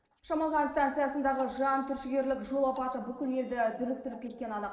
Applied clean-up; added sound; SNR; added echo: neural separator model SepFormer DNS4.